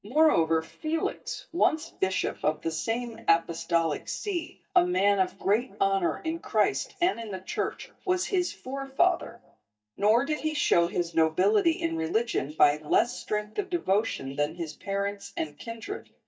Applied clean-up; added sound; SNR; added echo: neural mask model DeepFilterNet 3.